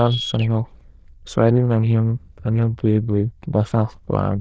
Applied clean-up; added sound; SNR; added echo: neural diffusion model UNIVERSE++.